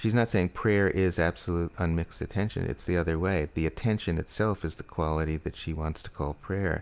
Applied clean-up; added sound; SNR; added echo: none; none; none; none.